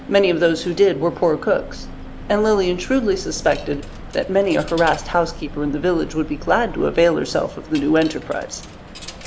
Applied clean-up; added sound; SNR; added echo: none; Coin (dropping) + Engine; 14 dB; none.